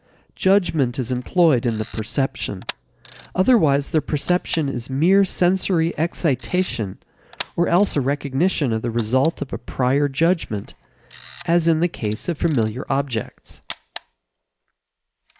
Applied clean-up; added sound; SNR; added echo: neural mask model Resemble Enhance denoiser.